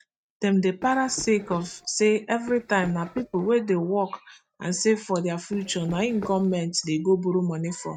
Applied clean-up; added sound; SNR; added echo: neural mask model RNNoise.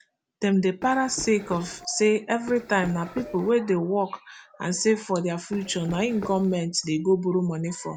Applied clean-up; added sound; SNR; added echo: none; Run; 15 dB; none.